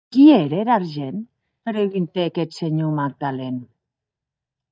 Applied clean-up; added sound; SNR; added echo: neural mask model DeepFilterNet 3.